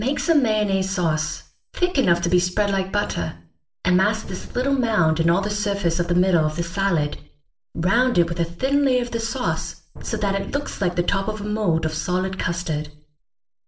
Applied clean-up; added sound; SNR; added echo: neural separator model SepFormer DNS4.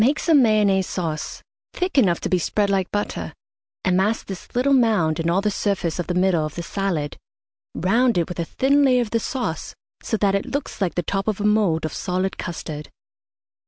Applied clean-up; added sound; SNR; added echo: none; none; none; none.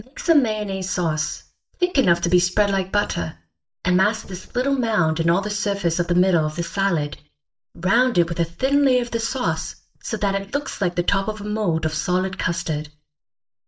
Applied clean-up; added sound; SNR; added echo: neural mask model DeepFilterNet 3.